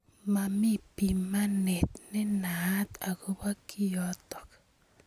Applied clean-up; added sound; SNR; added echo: none; none; none; none.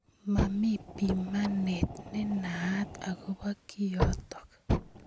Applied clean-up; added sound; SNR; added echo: none; Slam / Car + Fire; 3 dB; none.